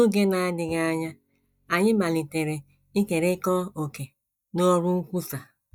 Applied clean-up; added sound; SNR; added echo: neural mask model DeepFilterNet 3.